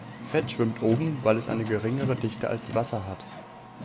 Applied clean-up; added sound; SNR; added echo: none; Car; 9 dB; none.